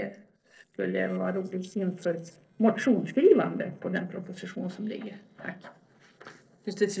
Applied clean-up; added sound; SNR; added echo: neural separator model SepFormer DNS4.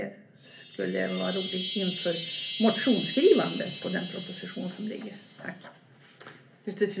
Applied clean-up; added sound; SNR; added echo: none; Chime; 7 dB; reverberation time 0.3 s.